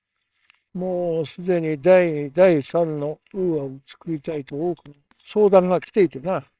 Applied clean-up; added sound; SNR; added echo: neural separator model SepFormer WHAMR!.